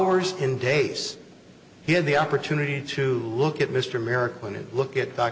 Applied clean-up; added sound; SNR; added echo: none; none; none; none.